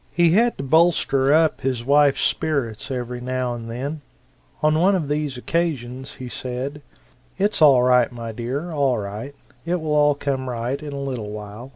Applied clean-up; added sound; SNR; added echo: none; none; none; none.